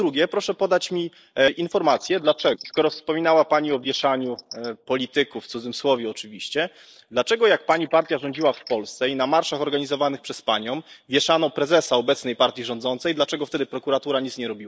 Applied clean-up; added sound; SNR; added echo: neural mask model Resemble Enhance denoiser.